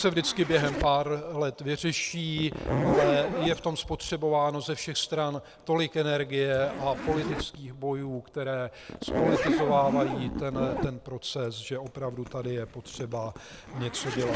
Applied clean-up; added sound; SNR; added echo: none; Zipper (clothing); 5 dB; none.